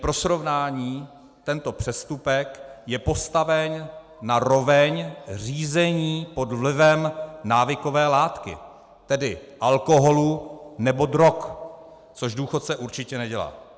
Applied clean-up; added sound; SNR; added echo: none; none; none; none.